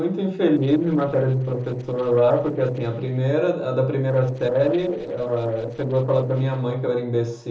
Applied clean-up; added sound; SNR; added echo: neural separator model SepFormer DNS4.